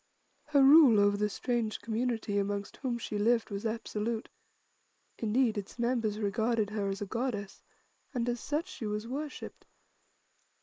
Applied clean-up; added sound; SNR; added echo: neural mask model Resemble Enhance denoiser.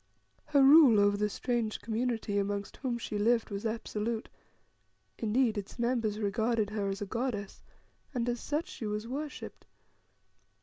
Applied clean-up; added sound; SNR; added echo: none; none; none; none.